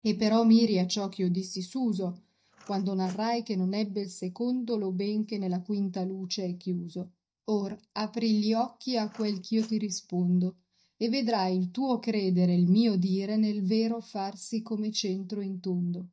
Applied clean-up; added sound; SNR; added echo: neural mask model DeepFilterNet 3.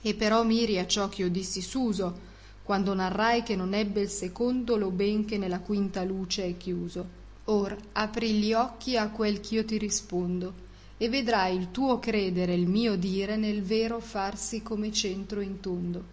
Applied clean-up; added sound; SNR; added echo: none; none; none; none.